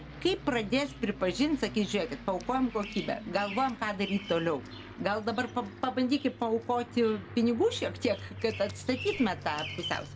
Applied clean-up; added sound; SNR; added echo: none; Bird vocalization, bird call, bird song + Aircraft; 12 dB; none.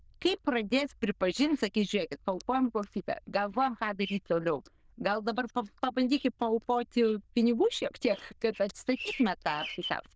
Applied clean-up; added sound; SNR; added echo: neural diffusion model UNIVERSE++.